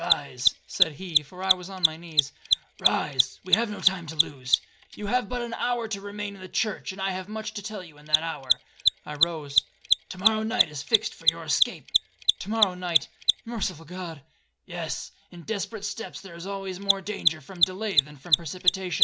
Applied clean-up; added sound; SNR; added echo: none; Mechanisms; -3 dB; none.